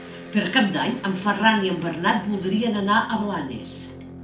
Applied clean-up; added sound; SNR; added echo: none; Electric guitar; 15 dB; reverberation time 0.4 s.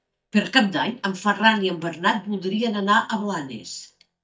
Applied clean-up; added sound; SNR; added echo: neural mask model DeepFilterNet 3.